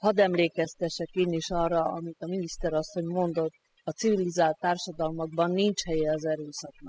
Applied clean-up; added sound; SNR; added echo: classical method spectral subtraction.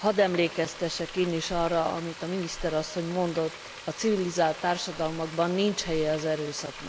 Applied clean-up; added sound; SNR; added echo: none; Frying (food); 15 dB; none.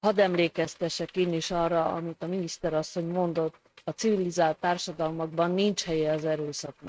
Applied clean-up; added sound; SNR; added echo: neural mask model RNNoise.